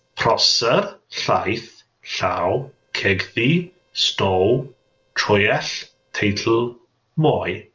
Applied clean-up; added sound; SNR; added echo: neural separator model SepFormer DNS4.